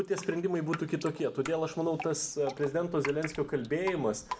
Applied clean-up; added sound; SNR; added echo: none; Drip; 13 dB; none.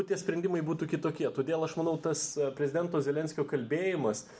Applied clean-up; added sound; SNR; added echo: none; none; none; none.